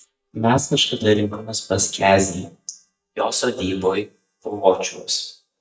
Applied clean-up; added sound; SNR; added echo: neural mask model DeepFilterNet 3.